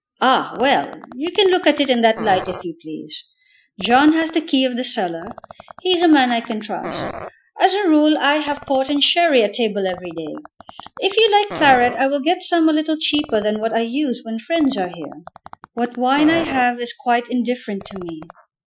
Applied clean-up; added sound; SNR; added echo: classical method Wiener filter.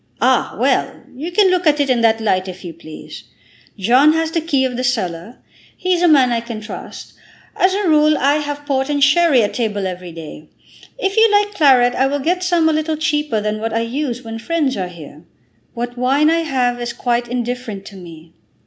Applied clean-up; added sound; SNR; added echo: none; none; none; none.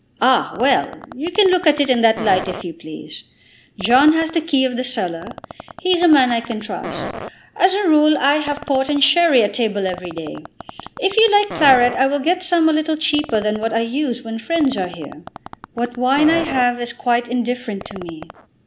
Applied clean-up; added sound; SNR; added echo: none; Fart; 16 dB; none.